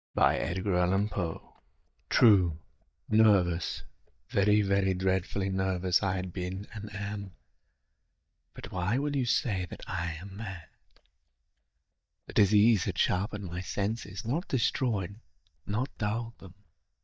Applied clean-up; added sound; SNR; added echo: neural mask model DeepFilterNet 3.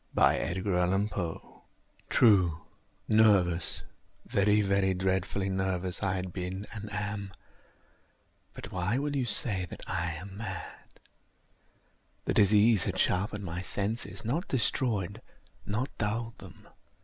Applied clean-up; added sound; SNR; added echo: none; none; none; none.